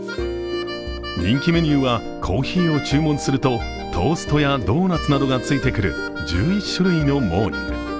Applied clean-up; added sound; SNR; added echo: none; none; none; none.